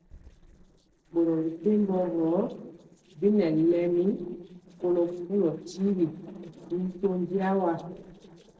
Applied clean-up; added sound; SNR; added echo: neural separator model SepFormer DNS4.